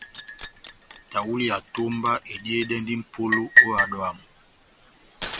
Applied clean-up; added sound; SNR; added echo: none; Liquid; -2 dB; none.